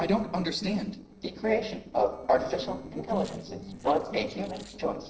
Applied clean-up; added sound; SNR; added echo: neural separator model SepFormer DNS4.